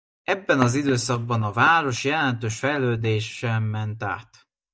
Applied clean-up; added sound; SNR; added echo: neural mask model DeepFilterNet 3.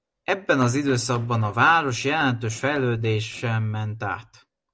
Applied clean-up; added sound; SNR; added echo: neural separator model SepFormer DNS4.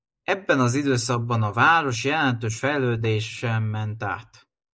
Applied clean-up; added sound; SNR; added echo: neural mask model Resemble Enhance denoiser.